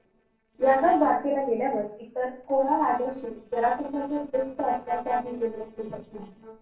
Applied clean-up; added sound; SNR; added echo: neural separator model SepFormer DNS4.